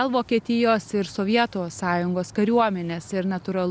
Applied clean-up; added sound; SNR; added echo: none; none; none; none.